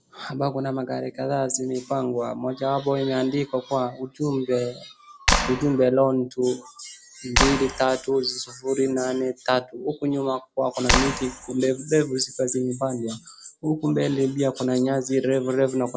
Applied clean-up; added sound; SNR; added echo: none; Clapping; 0 dB; none.